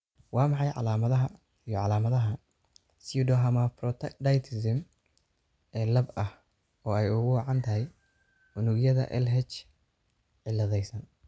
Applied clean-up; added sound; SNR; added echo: none; none; none; none.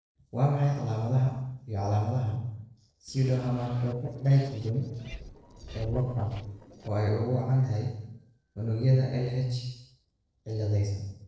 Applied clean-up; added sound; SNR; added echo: neural separator model SepFormer DNS4.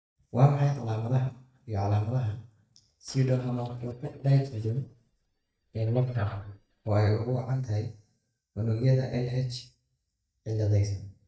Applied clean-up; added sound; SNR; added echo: neural mask model DeepFilterNet 3.